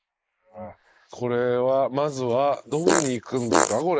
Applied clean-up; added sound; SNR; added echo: neural mask model Resemble Enhance denoiser.